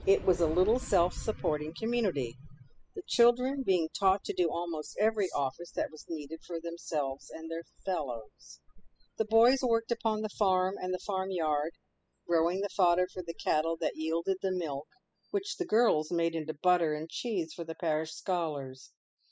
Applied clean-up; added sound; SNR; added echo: classical method spectral subtraction.